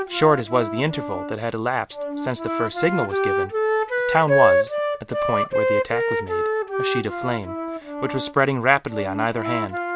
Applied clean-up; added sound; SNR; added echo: none; Wind instrument, woodwind instrument; 0 dB; none.